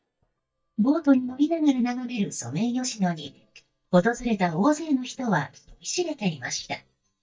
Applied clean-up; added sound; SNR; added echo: neural mask model DeepFilterNet 3.